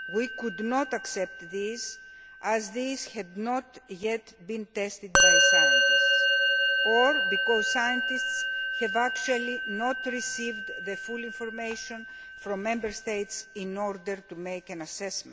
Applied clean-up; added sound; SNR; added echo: none; Musical instrument; -3 dB; none.